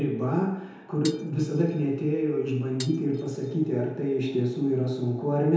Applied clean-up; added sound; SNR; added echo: none; Glass; 19 dB; reverberation time 1.0 s.